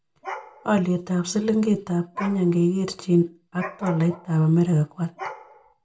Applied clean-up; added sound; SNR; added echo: none; Dog; 16 dB; reverberation time 0.2 s.